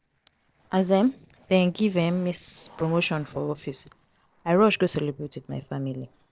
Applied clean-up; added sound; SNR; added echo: neural separator model SepFormer DNS4.